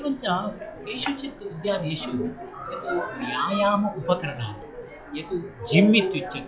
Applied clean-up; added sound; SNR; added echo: classical method log-MMSE.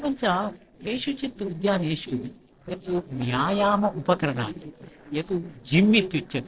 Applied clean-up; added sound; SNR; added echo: neural separator model SepFormer DNS4.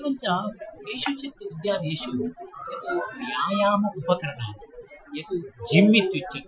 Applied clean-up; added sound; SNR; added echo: classical method Wiener filter.